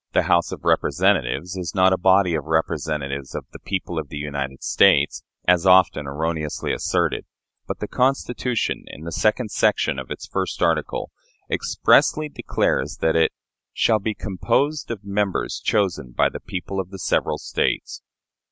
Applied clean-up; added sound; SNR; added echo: none; none; none; none.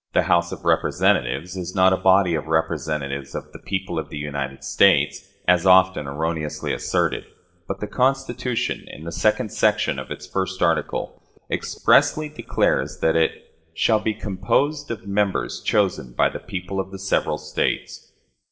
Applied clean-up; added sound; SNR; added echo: neural separator model SepFormer DNS4.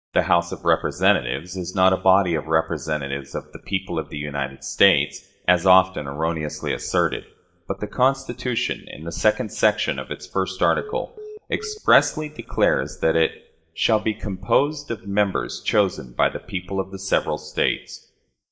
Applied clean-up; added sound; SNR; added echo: neural mask model DeepFilterNet 3.